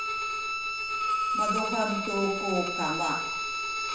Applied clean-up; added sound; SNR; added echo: none; Bowed string instrument; -3 dB; reverberation time 0.7 s.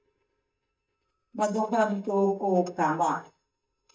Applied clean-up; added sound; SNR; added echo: neural mask model DeepFilterNet 3.